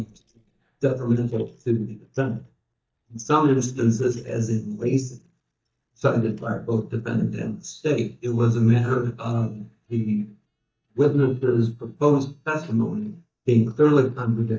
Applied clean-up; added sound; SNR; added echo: neural mask model DeepFilterNet 3.